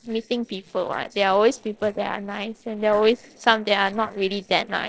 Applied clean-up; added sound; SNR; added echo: neural separator model SepFormer DNS4.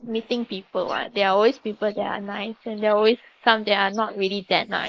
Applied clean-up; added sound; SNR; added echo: neural mask model Resemble Enhance denoiser.